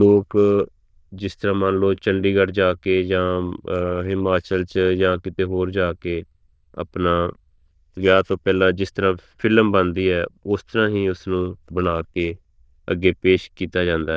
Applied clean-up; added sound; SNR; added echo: neural diffusion model UNIVERSE++.